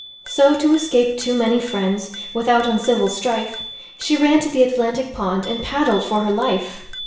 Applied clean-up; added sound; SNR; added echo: none; Bicycle bell; 16 dB; reverberation time 0.7 s.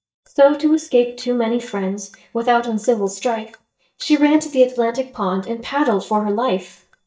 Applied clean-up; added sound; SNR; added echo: neural mask model DeepFilterNet 3.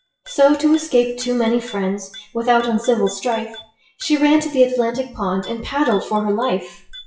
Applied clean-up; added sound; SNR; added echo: classical method WPE with log-MMSE.